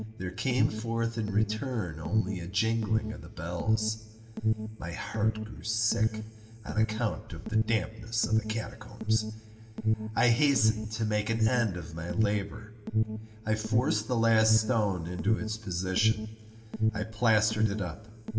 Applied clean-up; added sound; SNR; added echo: none; Alarm; 0 dB; reverberation time 1.5 s.